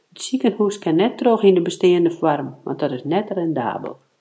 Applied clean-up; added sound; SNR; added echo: none; none; none; none.